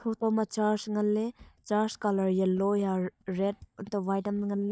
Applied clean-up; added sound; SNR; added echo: neural mask model DeepFilterNet 3.